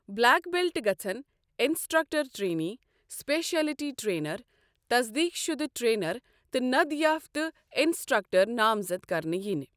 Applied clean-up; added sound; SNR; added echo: none; none; none; none.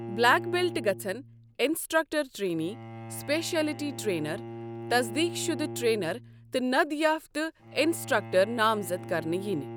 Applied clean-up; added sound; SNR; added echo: none; Bowed string instrument; 12 dB; none.